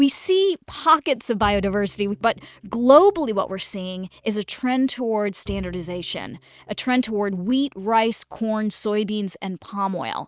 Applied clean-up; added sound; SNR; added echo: neural mask model RNNoise.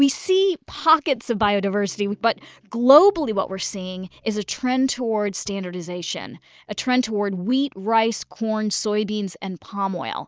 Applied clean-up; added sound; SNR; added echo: neural mask model DeepFilterNet 3.